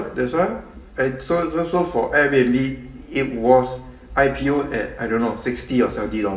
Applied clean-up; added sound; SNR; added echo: none; none; none; reverberation time 0.7 s.